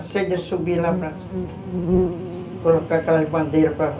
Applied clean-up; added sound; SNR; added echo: none; Insect; 4 dB; reverberation time 0.3 s.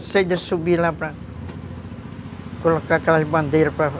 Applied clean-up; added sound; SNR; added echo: none; none; none; none.